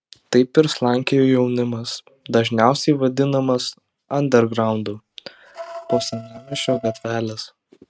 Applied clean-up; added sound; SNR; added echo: neural mask model RNNoise.